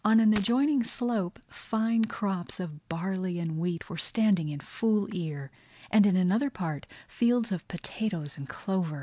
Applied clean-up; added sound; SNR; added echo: none; Coin (dropping); 10 dB; none.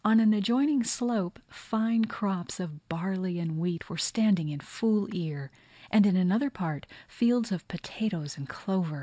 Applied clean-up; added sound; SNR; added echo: none; none; none; none.